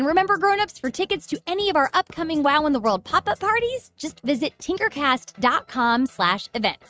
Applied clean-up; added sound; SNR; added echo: neural mask model RNNoise.